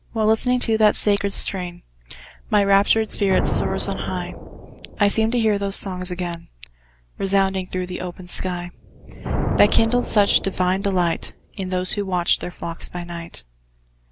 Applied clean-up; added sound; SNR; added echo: none; Thunder; 10 dB; none.